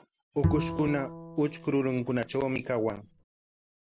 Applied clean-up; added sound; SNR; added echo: none; Bowed string instrument; 5 dB; none.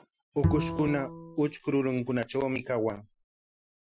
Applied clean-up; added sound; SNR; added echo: classical method Wiener filter.